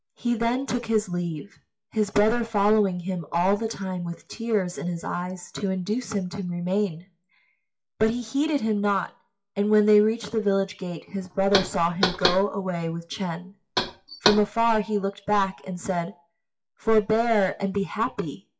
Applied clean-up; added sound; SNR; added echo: classical method WPE with log-MMSE.